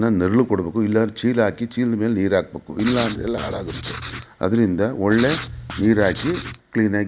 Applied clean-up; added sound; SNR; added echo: none; Writing; 11 dB; none.